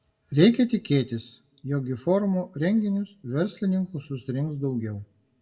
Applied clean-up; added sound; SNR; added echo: none; none; none; reverberation time 0.4 s.